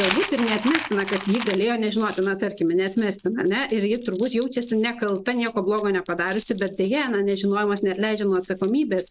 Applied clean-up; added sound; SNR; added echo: none; Coin (dropping); 13 dB; none.